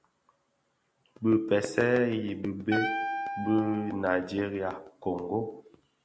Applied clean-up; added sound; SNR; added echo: none; Wind instrument, woodwind instrument; 5 dB; none.